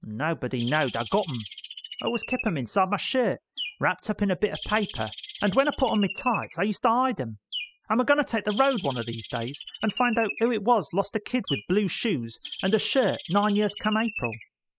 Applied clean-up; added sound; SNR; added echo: classical method spectral subtraction.